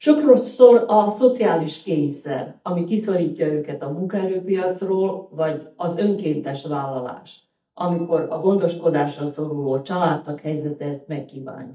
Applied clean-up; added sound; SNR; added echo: neural mask model DeepFilterNet 3.